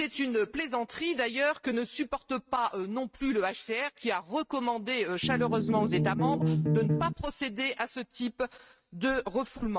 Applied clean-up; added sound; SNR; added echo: neural mask model RNNoise.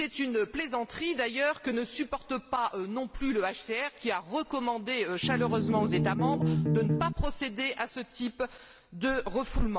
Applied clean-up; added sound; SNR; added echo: none; Bass guitar; -3 dB; none.